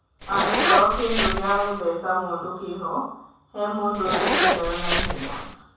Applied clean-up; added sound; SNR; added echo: none; Zipper (clothing); -3 dB; reverberation time 0.7 s.